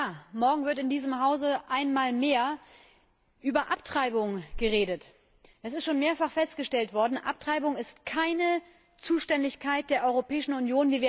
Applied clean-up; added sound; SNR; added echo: none; none; none; none.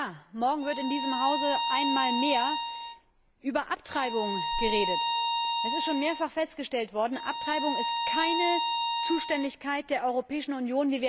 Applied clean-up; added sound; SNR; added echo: none; Bowed string instrument; 1 dB; none.